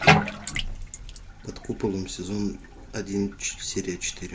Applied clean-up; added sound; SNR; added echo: none; Bathtub (filling or washing); -4 dB; none.